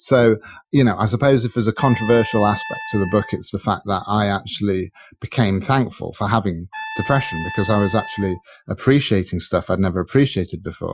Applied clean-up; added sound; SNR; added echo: classical method Wiener filter.